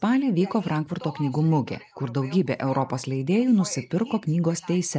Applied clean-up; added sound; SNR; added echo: neural mask model Resemble Enhance denoiser.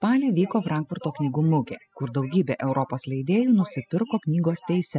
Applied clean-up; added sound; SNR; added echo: classical method spectral subtraction.